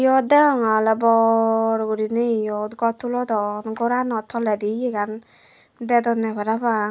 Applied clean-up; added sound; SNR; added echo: none; none; none; none.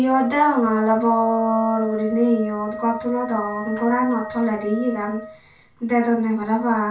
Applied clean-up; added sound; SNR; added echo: none; Wind instrument, woodwind instrument; 13 dB; reverberation time 0.2 s.